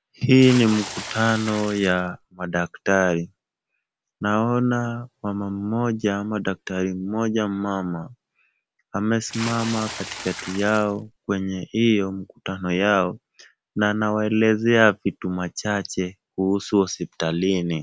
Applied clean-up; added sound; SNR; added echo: none; Water / Splash, splatter; 11 dB; none.